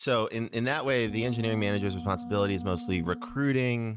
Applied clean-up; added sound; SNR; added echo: neural mask model RNNoise.